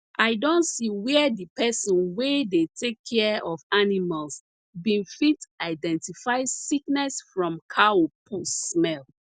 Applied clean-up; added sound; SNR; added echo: none; none; none; none.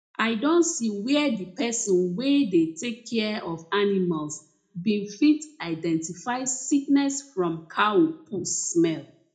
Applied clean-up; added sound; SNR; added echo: none; none; none; reverberation time 0.3 s.